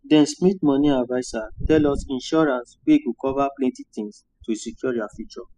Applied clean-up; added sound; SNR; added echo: classical method spectral subtraction.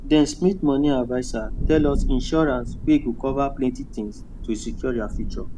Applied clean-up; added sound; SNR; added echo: none; Thunder; 6 dB; none.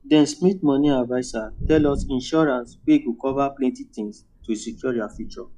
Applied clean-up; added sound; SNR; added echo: classical method log-MMSE.